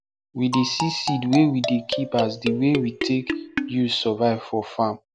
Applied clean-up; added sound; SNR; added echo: none; Marimba, xylophone; 6 dB; none.